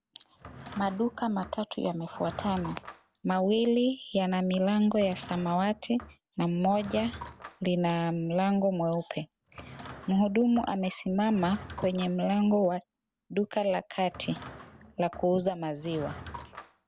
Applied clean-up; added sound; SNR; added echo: none; Drawer open or close / Wood; 18 dB; none.